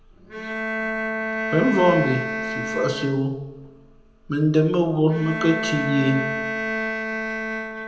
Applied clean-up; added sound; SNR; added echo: none; Bowed string instrument; 4 dB; reverberation time 0.8 s.